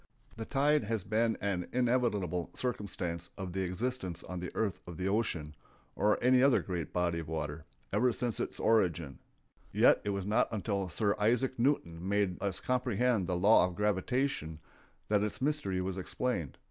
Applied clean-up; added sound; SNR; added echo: none; none; none; none.